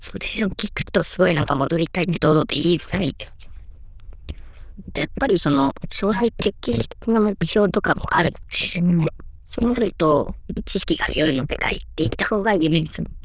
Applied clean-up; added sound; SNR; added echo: neural diffusion model UNIVERSE++.